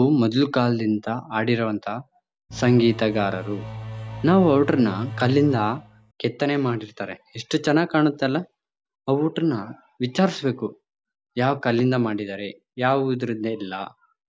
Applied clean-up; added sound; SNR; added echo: none; Engine / Domestic sounds, home sounds; 11 dB; none.